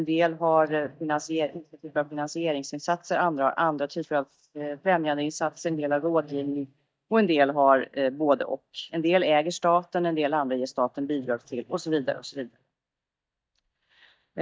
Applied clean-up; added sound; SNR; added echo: neural mask model DeepFilterNet 3.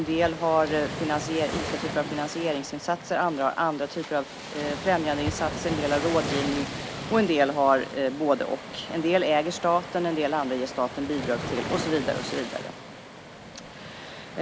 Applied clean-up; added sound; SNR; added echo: none; Waves, surf; 8 dB; none.